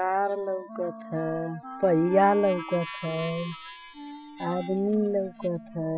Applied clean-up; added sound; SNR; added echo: classical method spectral subtraction.